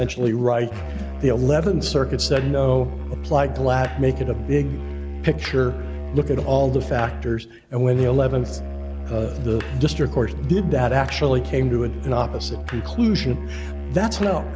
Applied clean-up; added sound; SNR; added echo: none; Musical instrument; 7 dB; none.